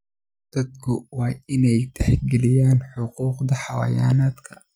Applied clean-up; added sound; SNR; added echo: none; none; none; none.